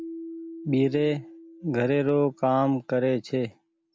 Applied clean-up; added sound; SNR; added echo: none; Keyboard (musical); 18 dB; none.